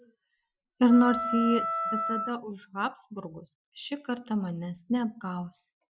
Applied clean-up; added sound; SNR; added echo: classical method Wiener filter.